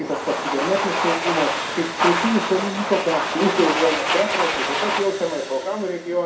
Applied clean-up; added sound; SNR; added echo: none; Domestic sounds, home sounds; 1 dB; reverberation time 0.4 s.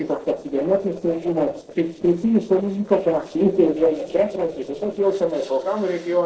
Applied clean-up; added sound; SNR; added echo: neural separator model SepFormer DNS4.